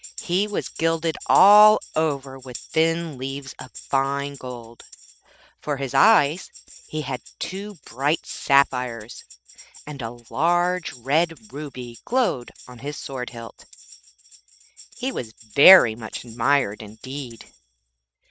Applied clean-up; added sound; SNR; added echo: neural mask model RNNoise.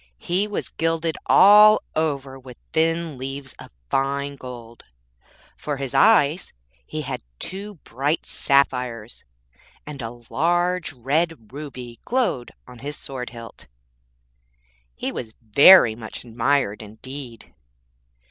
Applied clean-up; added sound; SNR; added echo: none; none; none; none.